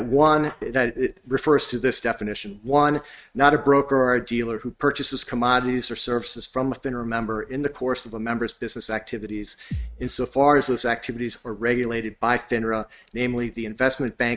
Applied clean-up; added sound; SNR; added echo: neural mask model RNNoise.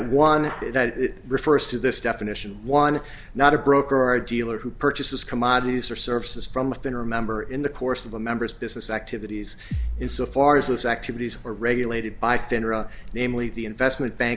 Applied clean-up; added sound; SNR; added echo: none; Bass drum; 9 dB; none.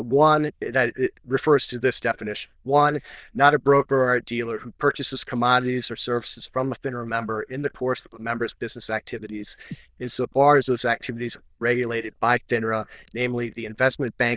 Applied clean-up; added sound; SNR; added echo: neural diffusion model UNIVERSE++.